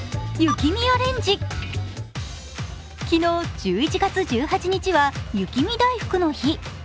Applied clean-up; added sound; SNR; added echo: none; none; none; none.